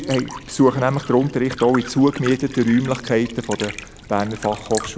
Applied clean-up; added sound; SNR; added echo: none; Liquid; 15 dB; none.